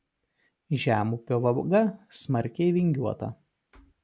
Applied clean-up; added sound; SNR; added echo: none; none; none; none.